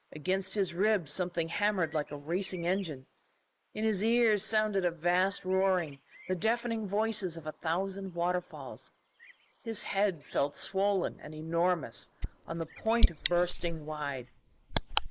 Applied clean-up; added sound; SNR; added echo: neural mask model Resemble Enhance denoiser.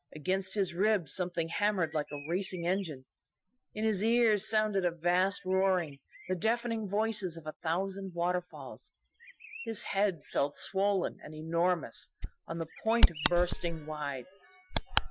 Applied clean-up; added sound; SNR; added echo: classical method Wiener filter.